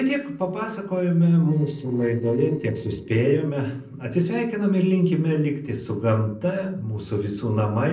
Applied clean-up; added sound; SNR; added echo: neural separator model SepFormer DNS4.